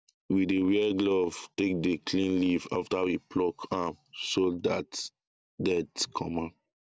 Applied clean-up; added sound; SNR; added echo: none; none; none; none.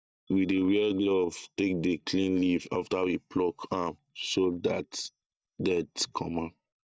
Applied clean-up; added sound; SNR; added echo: neural mask model DeepFilterNet 3.